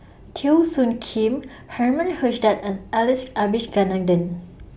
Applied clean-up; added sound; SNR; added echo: none; none; none; none.